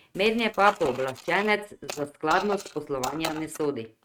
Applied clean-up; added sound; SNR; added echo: neural mask model RNNoise.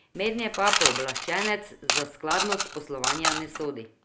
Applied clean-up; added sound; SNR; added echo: none; Coin (dropping) / Mechanisms; -2 dB; none.